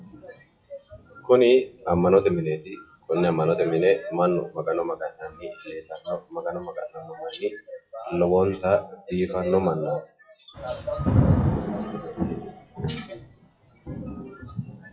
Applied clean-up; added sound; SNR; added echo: classical method WPE with log-MMSE.